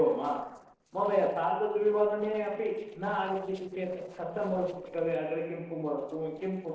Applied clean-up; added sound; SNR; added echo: neural separator model SepFormer DNS4.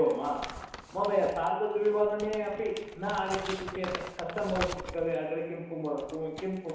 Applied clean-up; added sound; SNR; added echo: none; Crumpling, crinkling; 12 dB; reverberation time 1.0 s.